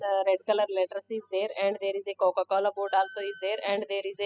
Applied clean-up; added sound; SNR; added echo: classical method spectral subtraction.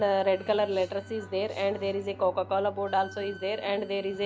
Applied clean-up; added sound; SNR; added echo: none; Wind instrument, woodwind instrument + Bowed string instrument; 19 dB; none.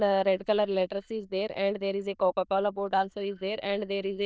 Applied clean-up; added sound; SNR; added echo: neural diffusion model UNIVERSE++.